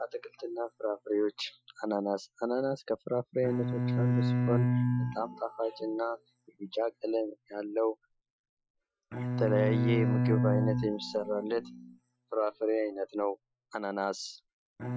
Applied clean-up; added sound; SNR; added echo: classical method Wiener filter.